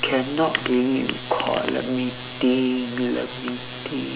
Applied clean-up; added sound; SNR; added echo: none; none; none; none.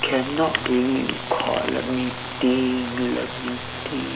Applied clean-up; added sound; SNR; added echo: none; Aircraft; 12 dB; none.